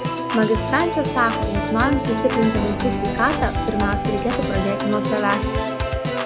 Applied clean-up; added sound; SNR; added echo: none; Organ; 0 dB; none.